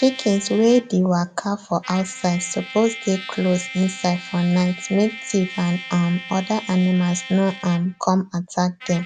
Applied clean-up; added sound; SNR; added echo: none; Trumpet; 15 dB; none.